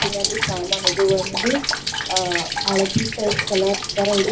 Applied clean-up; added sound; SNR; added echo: none; Rain; 2 dB; reverberation time 0.4 s.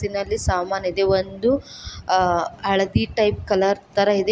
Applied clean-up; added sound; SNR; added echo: none; none; none; none.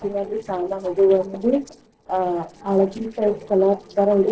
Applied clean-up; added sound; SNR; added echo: neural separator model SepFormer DNS4.